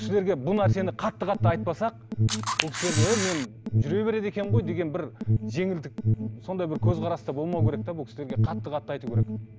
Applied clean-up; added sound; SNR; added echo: none; Camera + Alarm; -1 dB; none.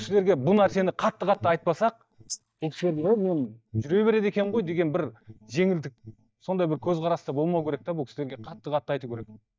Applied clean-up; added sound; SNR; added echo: neural mask model DeepFilterNet 3.